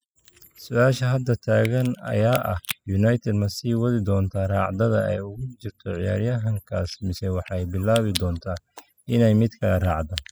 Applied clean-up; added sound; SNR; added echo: classical method spectral subtraction.